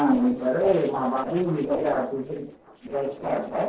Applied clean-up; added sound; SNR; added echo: neural separator model SepFormer DNS4.